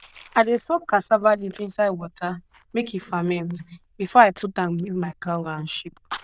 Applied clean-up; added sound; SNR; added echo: neural diffusion model UNIVERSE++.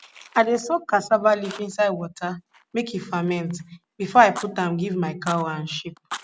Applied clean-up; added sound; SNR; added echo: none; Fire; 19 dB; none.